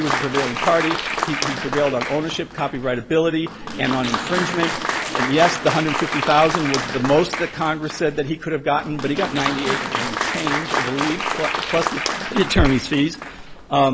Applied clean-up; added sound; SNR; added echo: none; Applause; 4 dB; none.